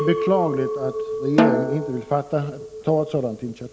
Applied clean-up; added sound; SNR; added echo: none; Chink, clink + Snare drum; 1 dB; none.